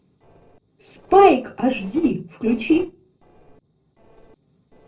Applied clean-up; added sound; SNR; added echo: neural separator model SepFormer DNS4.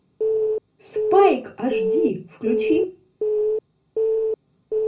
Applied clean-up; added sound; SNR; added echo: none; Alarm / Keyboard (musical); -2 dB; reverberation time 0.4 s.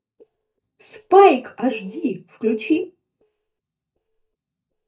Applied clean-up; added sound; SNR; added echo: neural mask model DeepFilterNet 3.